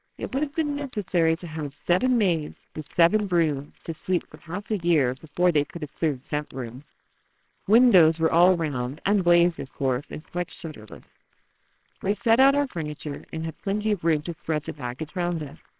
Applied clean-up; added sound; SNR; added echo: neural separator model SepFormer WHAMR!.